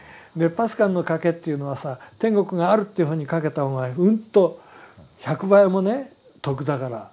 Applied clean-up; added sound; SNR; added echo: none; none; none; none.